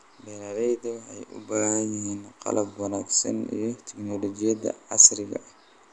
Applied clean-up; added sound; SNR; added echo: none; none; none; none.